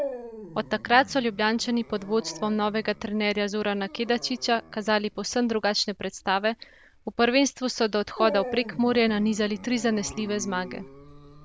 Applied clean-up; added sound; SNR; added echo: none; Dog; 15 dB; none.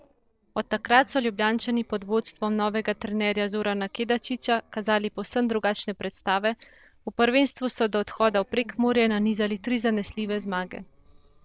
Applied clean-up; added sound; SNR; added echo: neural separator model SepFormer DNS4.